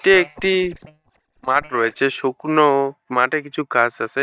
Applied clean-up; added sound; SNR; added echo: neural mask model DeepFilterNet 3.